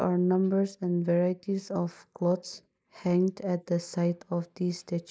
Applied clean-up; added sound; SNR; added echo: neural mask model Resemble Enhance denoiser.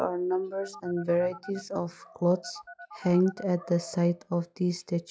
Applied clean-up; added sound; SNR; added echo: classical method log-MMSE.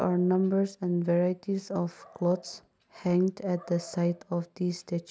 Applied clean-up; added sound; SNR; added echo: none; none; none; none.